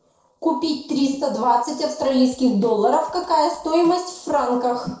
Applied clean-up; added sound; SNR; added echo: neural separator model SepFormer DNS4.